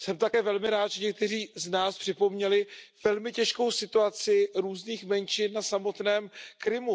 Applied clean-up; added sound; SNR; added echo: none; none; none; none.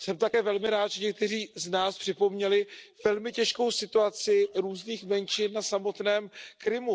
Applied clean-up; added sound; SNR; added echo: neural separator model SepFormer DNS4.